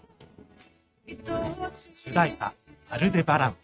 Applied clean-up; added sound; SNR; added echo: neural mask model RNNoise.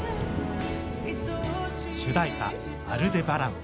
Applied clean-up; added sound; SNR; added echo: none; Boom; 10 dB; none.